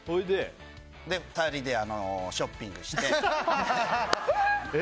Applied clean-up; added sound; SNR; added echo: none; none; none; none.